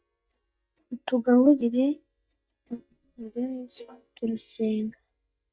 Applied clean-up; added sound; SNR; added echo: neural mask model DeepFilterNet 3.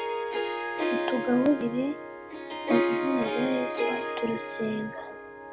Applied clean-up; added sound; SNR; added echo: none; Harp; 0 dB; none.